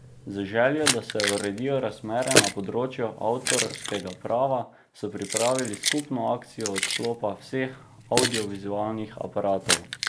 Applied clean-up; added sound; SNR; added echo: none; Keys jangling; 2 dB; none.